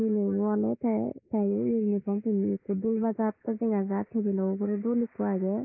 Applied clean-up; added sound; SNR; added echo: neural mask model Resemble Enhance denoiser.